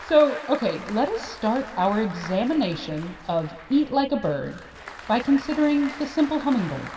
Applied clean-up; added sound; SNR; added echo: none; Applause; 16 dB; reverberation time 2.0 s.